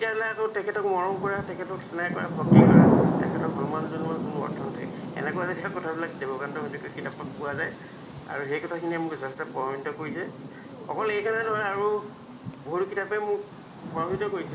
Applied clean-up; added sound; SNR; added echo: none; Thunder / Rain; -3 dB; reverberation time 2.6 s.